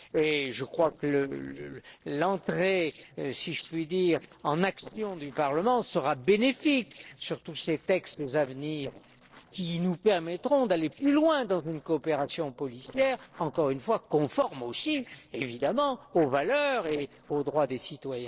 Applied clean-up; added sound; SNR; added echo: neural separator model SepFormer DNS4.